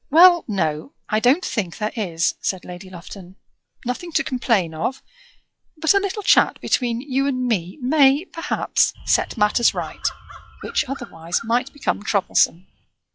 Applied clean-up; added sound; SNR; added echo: classical method log-MMSE.